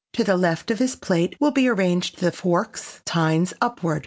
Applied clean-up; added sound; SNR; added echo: none; none; none; none.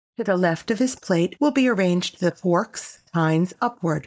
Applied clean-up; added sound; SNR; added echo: neural mask model DeepFilterNet 3.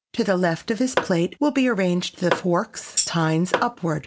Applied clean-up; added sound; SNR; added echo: none; Tap / Hammer + Tambourine; 7 dB; none.